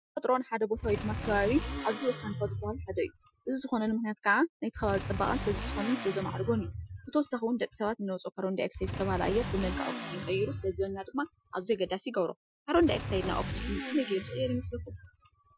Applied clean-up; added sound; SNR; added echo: classical method Wiener filter.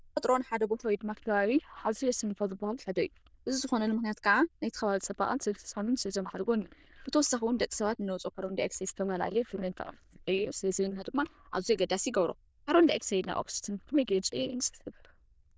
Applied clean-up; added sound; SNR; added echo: neural diffusion model UNIVERSE++.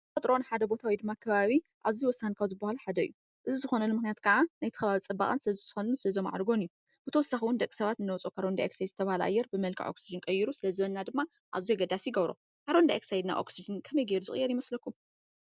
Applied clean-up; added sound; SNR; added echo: none; none; none; none.